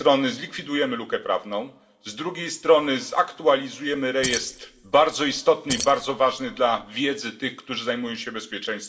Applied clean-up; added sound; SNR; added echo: none; Keys jangling; 12 dB; reverberation time 0.8 s.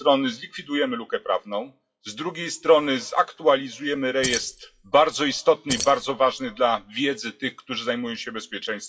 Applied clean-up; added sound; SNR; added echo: classical method WPE with log-MMSE.